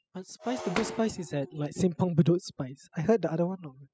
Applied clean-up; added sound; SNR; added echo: classical method spectral subtraction.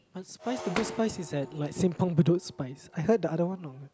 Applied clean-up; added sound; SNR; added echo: none; Shatter; 13 dB; none.